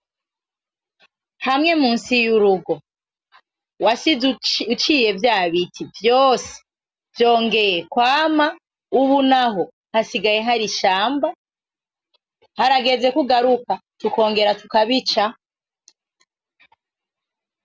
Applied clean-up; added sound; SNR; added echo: none; none; none; none.